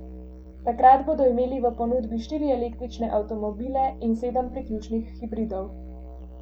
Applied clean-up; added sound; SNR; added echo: none; Musical instrument; 14 dB; none.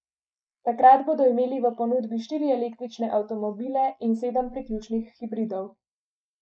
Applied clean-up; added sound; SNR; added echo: neural mask model Resemble Enhance denoiser.